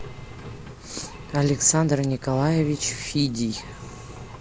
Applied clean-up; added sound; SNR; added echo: none; Engine; 14 dB; none.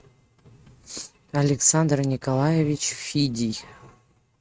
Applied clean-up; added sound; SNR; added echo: neural mask model RNNoise.